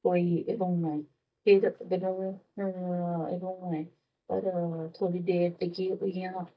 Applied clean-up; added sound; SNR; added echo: neural mask model DeepFilterNet 3.